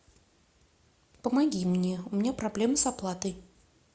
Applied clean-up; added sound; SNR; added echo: none; none; none; none.